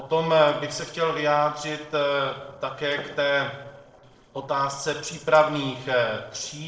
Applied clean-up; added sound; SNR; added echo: neural separator model SepFormer DNS4.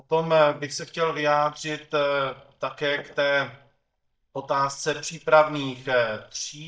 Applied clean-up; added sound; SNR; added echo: neural mask model DeepFilterNet 3.